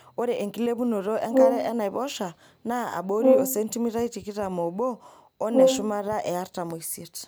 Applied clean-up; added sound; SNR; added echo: none; Brass instrument; -2 dB; none.